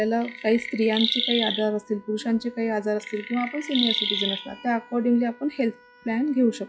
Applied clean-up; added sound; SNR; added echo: classical method log-MMSE.